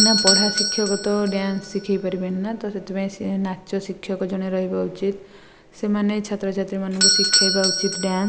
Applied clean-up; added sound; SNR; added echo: none; Doorbell; 1 dB; none.